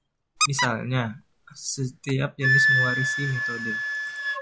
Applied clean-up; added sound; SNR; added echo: none; Squeak + Wind instrument, woodwind instrument; -3 dB; none.